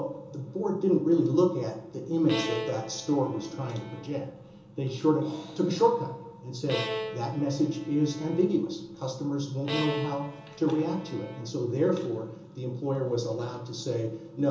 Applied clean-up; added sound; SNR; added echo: none; Bowed string instrument; 10 dB; reverberation time 1.2 s.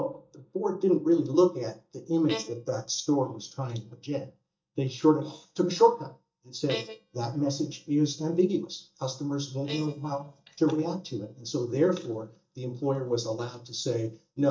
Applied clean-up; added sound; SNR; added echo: neural mask model DeepFilterNet 3.